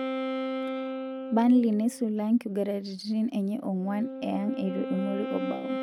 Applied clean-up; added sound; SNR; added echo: neural mask model RNNoise.